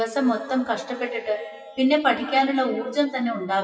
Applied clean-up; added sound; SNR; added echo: classical method WPE with log-MMSE.